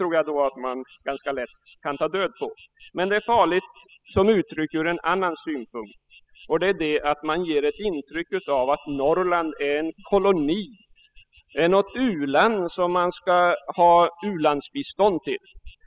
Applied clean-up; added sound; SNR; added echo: classical method spectral subtraction.